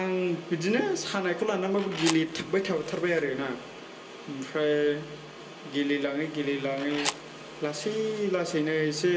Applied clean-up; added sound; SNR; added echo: none; Fire; 11 dB; reverberation time 0.2 s.